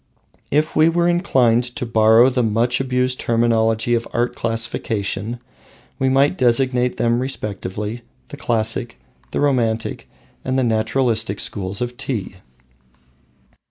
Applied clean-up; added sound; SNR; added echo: none; none; none; none.